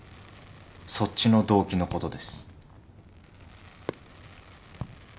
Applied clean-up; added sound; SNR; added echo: none; Fireworks; 16 dB; none.